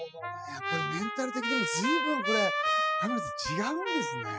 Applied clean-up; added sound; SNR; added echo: classical method spectral subtraction.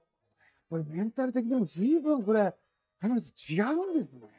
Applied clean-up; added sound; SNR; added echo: neural mask model DeepFilterNet 3.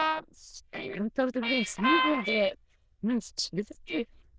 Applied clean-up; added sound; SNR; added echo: neural diffusion model UNIVERSE++.